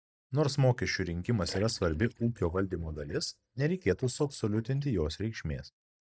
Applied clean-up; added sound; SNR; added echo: neural mask model DeepFilterNet 3.